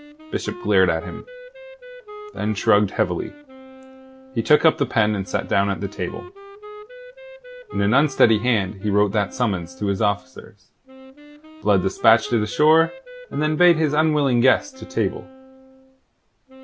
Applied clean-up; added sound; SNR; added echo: none; Wind instrument, woodwind instrument; 17 dB; none.